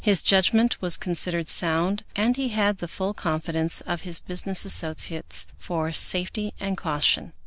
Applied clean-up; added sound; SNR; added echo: none; Walk, footsteps; 13 dB; none.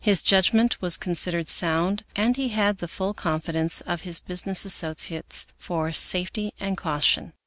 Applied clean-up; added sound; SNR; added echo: none; none; none; none.